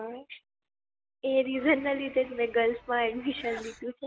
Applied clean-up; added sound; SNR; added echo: none; Sneeze / Church bell; 20 dB; none.